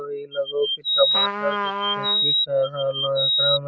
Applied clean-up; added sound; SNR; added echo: none; Bird vocalization, bird call, bird song + Trumpet; -3 dB; none.